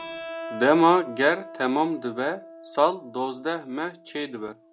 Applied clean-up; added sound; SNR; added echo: none; Keyboard (musical); 15 dB; none.